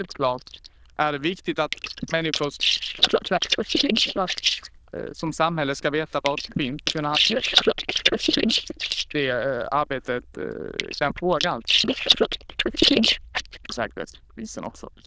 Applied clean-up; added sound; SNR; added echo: neural diffusion model UNIVERSE++.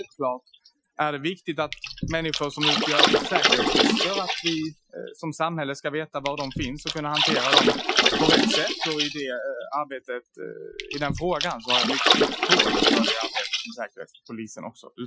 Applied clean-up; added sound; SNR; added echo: classical method Wiener filter.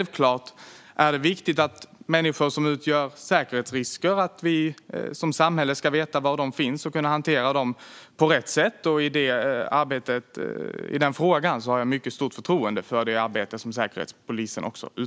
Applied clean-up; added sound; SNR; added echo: none; none; none; none.